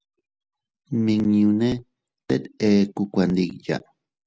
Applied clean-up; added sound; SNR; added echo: none; none; none; none.